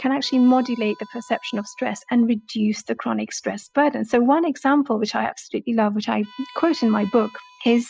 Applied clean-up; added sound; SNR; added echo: classical method spectral subtraction.